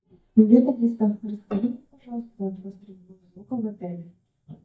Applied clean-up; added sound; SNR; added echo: neural mask model DeepFilterNet 3.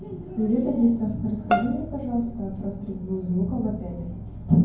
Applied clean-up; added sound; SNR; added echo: none; Bowed string instrument; 6 dB; reverberation time 0.9 s.